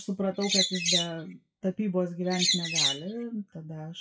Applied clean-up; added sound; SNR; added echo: classical method WPE with log-MMSE.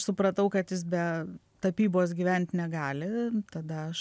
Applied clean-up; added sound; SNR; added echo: none; none; none; none.